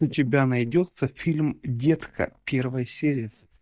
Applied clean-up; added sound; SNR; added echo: neural mask model DeepFilterNet 3.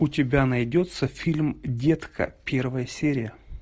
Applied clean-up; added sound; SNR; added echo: none; none; none; none.